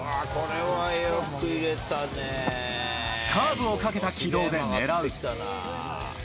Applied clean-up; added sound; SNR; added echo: none; none; none; none.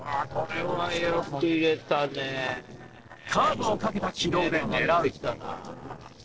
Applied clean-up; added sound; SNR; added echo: neural separator model SepFormer DNS4.